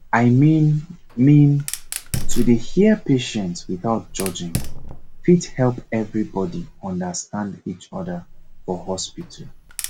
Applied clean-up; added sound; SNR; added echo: none; Fire; 7 dB; none.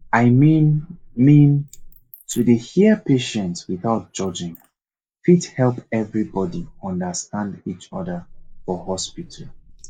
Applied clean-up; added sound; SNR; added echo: neural mask model Resemble Enhance denoiser.